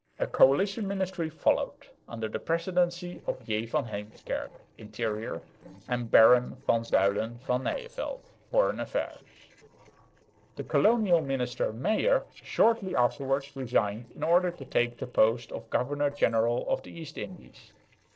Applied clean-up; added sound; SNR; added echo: neural separator model SepFormer DNS4.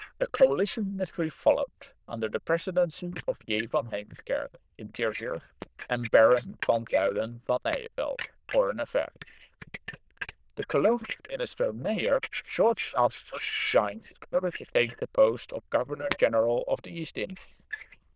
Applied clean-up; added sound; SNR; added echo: neural diffusion model UNIVERSE++.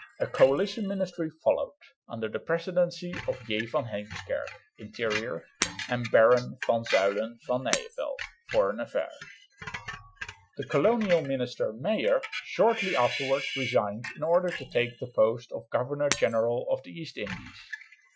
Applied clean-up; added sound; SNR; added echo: classical method Wiener filter.